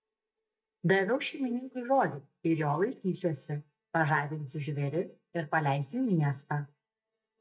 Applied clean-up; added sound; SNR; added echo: neural mask model DeepFilterNet 3.